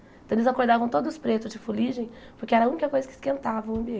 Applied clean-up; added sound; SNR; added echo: none; none; none; none.